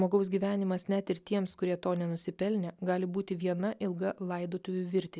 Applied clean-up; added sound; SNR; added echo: none; none; none; none.